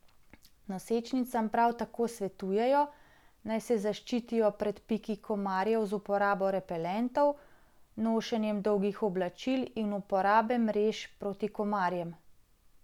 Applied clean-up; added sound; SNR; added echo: none; none; none; none.